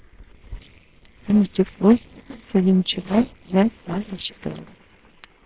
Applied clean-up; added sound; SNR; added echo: neural separator model SepFormer WHAMR!.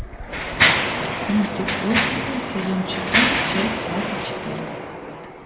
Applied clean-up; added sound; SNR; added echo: none; Mechanisms; -4 dB; reverberation time 2.3 s.